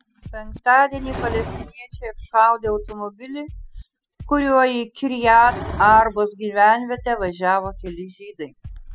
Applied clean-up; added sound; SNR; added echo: classical method spectral subtraction.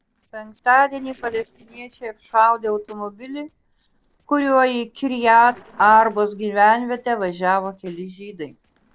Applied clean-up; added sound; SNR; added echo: neural separator model SepFormer DNS4.